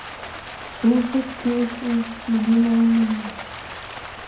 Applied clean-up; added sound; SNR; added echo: none; Stream; 13 dB; reverberation time 0.6 s.